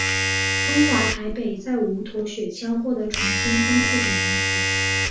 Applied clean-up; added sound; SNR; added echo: none; Domestic sounds, home sounds; -2 dB; reverberation time 0.3 s.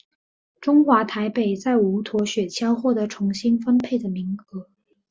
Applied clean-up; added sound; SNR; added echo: none; none; none; none.